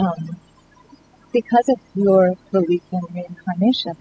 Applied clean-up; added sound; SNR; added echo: classical method spectral subtraction.